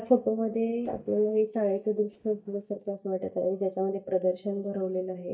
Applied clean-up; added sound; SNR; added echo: neural mask model DeepFilterNet 3.